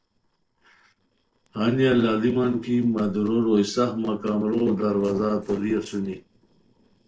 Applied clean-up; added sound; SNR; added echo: neural separator model SepFormer DNS4.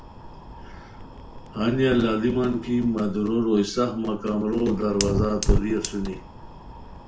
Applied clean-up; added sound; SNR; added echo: none; Fire; 6 dB; reverberation time 0.4 s.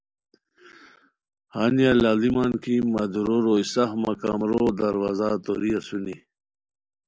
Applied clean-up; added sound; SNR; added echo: none; none; none; none.